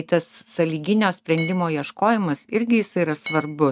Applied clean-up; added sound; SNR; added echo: neural mask model RNNoise.